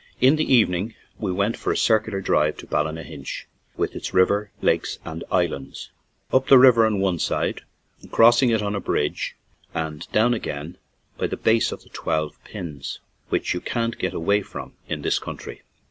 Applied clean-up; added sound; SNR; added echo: none; none; none; none.